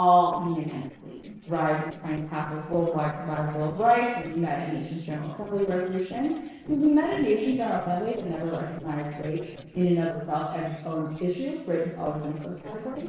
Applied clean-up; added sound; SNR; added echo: neural separator model SepFormer DNS4.